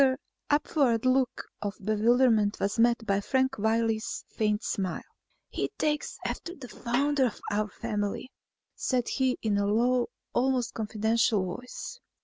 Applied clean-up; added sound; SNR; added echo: none; Snare drum; 12 dB; none.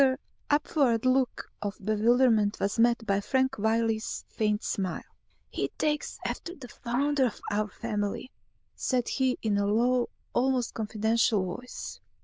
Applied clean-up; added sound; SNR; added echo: neural diffusion model UNIVERSE++.